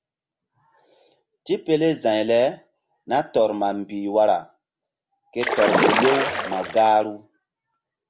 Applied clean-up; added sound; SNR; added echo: none; Splash, splatter; -1 dB; none.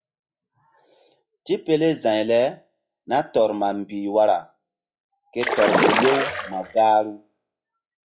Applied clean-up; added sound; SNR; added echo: classical method log-MMSE.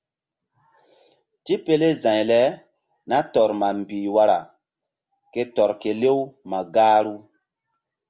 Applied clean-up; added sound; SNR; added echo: none; none; none; none.